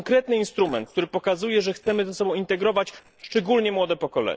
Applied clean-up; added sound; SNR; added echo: neural separator model SepFormer DNS4.